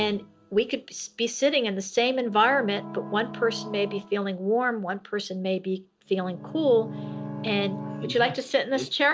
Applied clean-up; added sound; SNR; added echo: none; none; none; none.